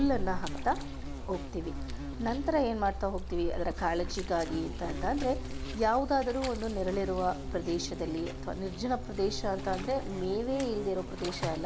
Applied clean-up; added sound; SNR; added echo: none; Insect; 5 dB; none.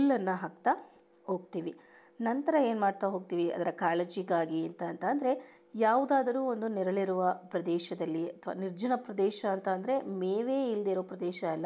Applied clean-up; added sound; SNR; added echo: none; none; none; none.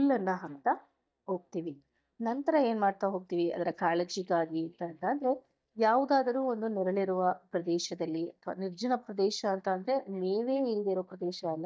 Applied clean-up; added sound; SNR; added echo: neural mask model DeepFilterNet 3.